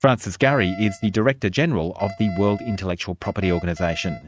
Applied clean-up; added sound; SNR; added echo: neural mask model RNNoise.